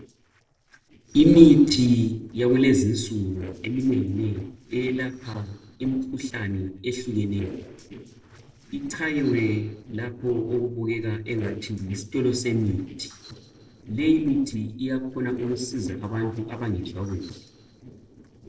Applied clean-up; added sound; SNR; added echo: neural separator model SepFormer DNS4.